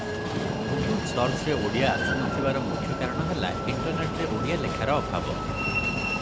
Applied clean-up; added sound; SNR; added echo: none; Train; -2 dB; none.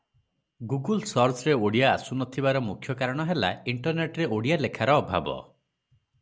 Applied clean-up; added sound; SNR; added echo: none; none; none; none.